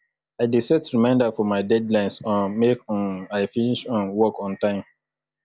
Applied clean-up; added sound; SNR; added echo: none; none; none; none.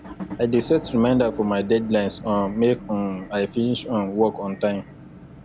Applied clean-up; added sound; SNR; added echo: none; Motor vehicle (road) / Engine; 15 dB; none.